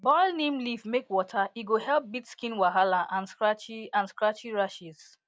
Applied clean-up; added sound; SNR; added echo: none; none; none; none.